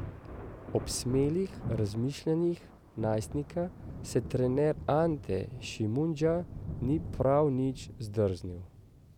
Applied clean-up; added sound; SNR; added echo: none; Thunder; 11 dB; none.